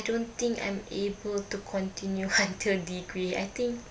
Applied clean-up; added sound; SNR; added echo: none; none; none; none.